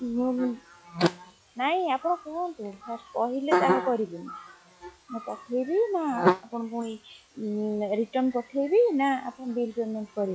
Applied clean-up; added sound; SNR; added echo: classical method log-MMSE.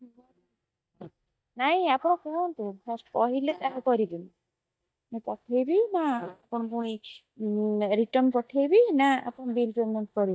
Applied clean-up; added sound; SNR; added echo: neural mask model DeepFilterNet 3.